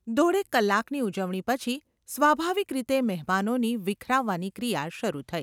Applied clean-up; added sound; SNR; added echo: none; none; none; none.